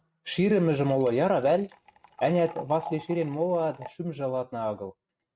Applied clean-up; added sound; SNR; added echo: neural mask model RNNoise.